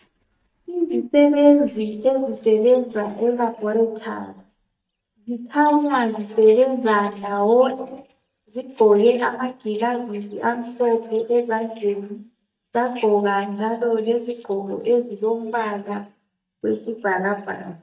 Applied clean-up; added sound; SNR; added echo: neural mask model DeepFilterNet 3.